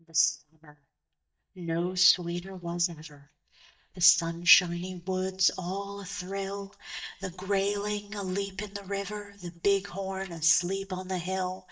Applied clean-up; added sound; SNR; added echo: neural mask model DeepFilterNet 3.